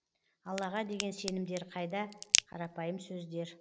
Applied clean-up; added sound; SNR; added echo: none; Crack; -2 dB; none.